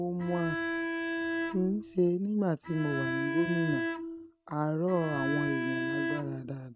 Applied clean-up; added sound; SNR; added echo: neural mask model RNNoise.